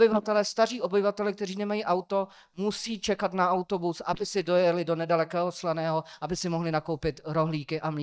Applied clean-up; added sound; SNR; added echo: neural mask model DeepFilterNet 3.